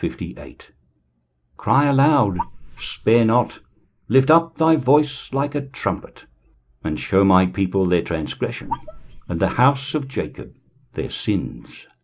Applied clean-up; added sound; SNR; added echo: neural mask model Resemble Enhance denoiser.